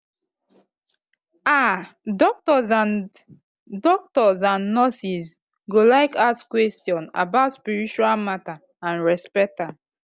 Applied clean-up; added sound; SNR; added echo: none; none; none; none.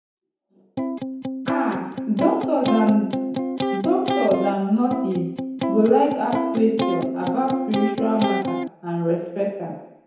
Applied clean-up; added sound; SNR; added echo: none; Electric guitar; 2 dB; reverberation time 1.0 s.